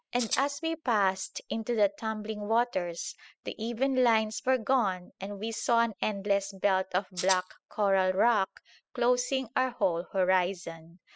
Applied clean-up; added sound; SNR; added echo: classical method spectral subtraction.